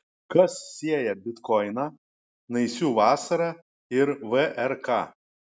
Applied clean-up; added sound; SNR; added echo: none; none; none; none.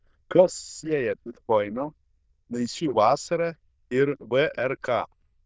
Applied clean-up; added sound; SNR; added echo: neural diffusion model UNIVERSE++.